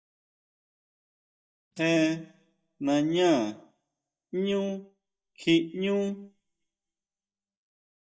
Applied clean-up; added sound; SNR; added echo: neural mask model DeepFilterNet 3.